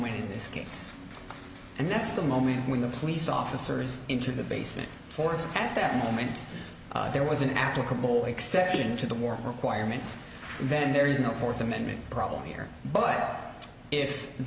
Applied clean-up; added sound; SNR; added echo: none; Electric guitar; 19 dB; none.